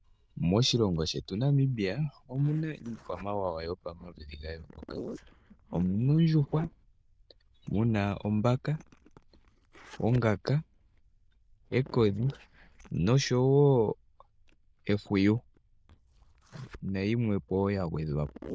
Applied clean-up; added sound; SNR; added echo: neural diffusion model UNIVERSE++.